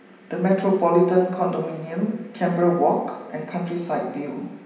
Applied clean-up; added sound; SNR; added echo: none; none; none; reverberation time 0.9 s.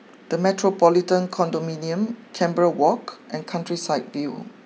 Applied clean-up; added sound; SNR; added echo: none; none; none; none.